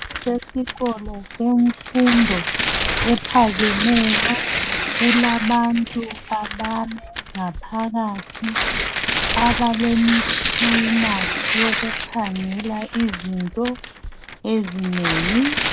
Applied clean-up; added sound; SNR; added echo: none; Tearing; 3 dB; none.